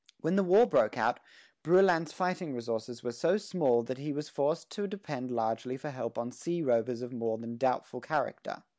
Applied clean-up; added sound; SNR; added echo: none; none; none; none.